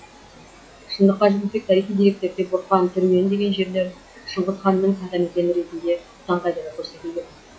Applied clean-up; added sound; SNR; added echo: classical method log-MMSE.